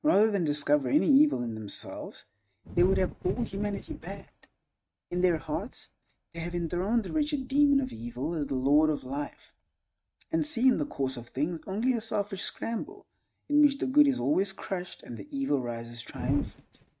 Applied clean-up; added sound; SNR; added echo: neural mask model RNNoise.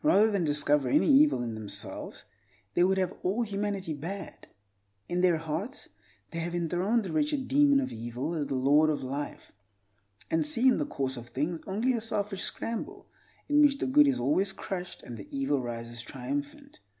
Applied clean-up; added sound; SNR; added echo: none; none; none; none.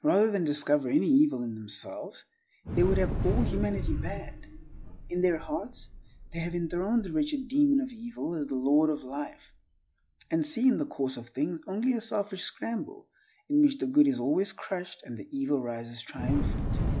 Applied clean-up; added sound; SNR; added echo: classical method log-MMSE.